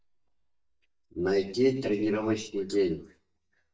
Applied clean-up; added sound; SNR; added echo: neural mask model DeepFilterNet 3.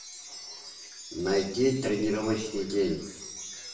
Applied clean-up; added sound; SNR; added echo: none; Wind chime; 14 dB; reverberation time 0.7 s.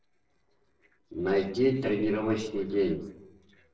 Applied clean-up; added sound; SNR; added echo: neural separator model SepFormer DNS4.